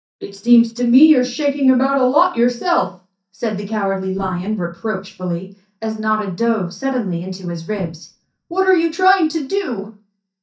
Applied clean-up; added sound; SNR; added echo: neural mask model DeepFilterNet 3.